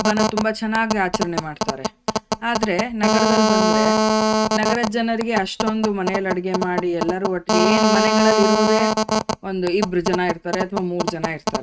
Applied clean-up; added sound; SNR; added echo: neural mask model RNNoise.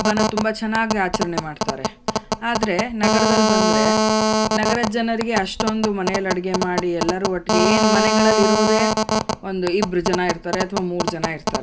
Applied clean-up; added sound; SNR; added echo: none; Telephone; -2 dB; none.